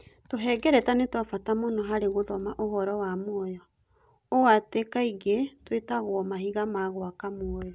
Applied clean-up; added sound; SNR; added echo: none; none; none; none.